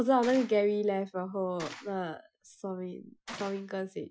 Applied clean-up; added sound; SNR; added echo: classical method Wiener filter.